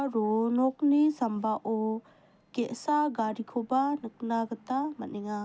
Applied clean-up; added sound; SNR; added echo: none; none; none; none.